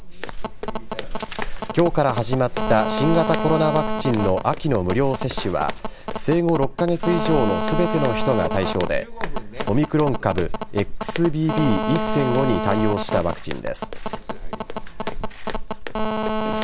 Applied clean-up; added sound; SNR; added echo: none; Walk, footsteps + Telephone; 2 dB; none.